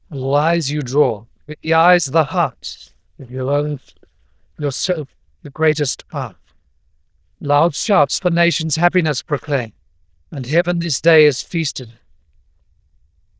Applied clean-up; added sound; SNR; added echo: neural diffusion model UNIVERSE++.